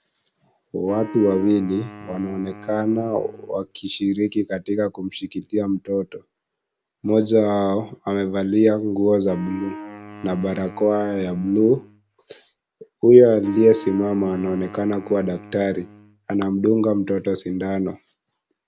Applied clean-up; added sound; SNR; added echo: none; Wind instrument, woodwind instrument; 17 dB; none.